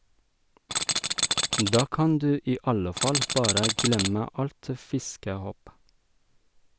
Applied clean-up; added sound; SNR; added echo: none; Tools; -2 dB; none.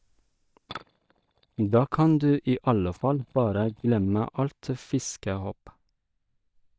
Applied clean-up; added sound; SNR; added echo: neural mask model DeepFilterNet 3.